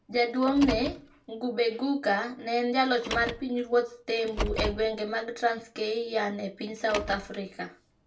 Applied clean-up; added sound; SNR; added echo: none; Car; 11 dB; reverberation time 0.2 s.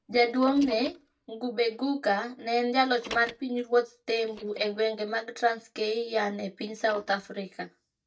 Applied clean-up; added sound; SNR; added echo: neural mask model DeepFilterNet 3.